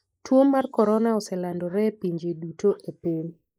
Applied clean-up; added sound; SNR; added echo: neural mask model Resemble Enhance denoiser.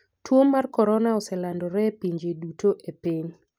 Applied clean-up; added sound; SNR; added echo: none; none; none; none.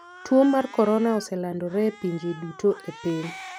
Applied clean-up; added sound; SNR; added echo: none; Cat; 19 dB; none.